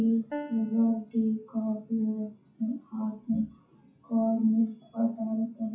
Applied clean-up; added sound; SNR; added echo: classical method WPE with log-MMSE.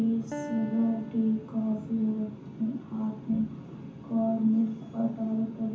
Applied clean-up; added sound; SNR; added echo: none; Piano; 16 dB; reverberation time 0.9 s.